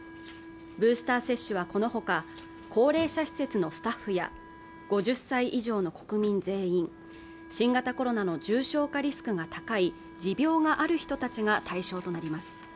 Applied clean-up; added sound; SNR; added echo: none; Wind instrument, woodwind instrument; 19 dB; none.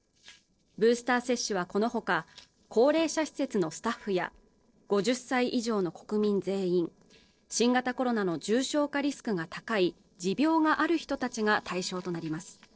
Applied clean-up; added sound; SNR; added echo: neural separator model SepFormer DNS4.